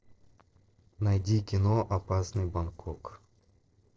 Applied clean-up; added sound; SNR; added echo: neural separator model SepFormer DNS4.